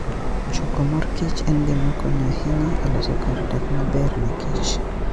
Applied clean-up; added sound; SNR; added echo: none; Subway, metro, underground; -3 dB; none.